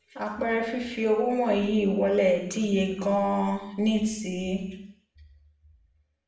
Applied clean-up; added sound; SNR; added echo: none; none; none; reverberation time 0.7 s.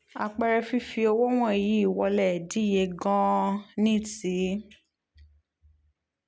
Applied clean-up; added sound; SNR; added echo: none; none; none; none.